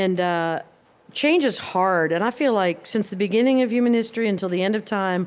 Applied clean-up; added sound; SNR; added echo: none; none; none; none.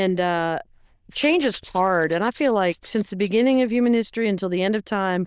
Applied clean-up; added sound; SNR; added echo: neural diffusion model UNIVERSE++.